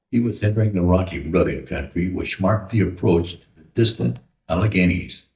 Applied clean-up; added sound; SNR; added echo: neural mask model DeepFilterNet 3.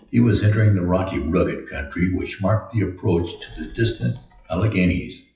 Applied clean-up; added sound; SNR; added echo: classical method WPE with log-MMSE.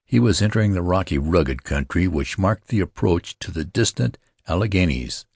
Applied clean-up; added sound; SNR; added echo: none; none; none; none.